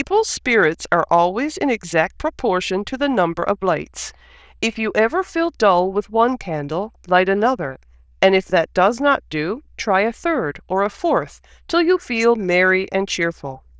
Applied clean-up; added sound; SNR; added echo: neural diffusion model UNIVERSE++.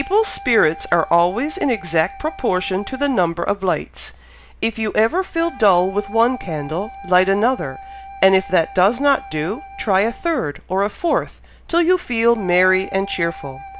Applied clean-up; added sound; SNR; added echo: none; Wind instrument, woodwind instrument; 18 dB; none.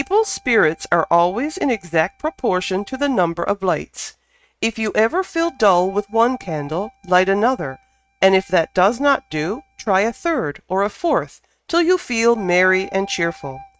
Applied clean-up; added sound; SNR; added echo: neural mask model RNNoise.